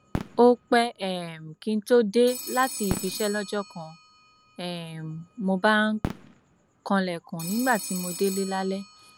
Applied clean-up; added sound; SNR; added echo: none; Telephone + Fireworks; 13 dB; none.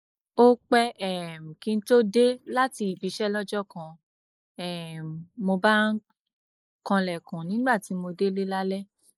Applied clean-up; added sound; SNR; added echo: neural mask model Resemble Enhance denoiser.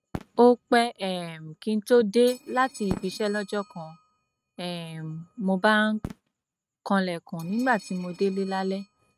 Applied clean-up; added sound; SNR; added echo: neural mask model RNNoise.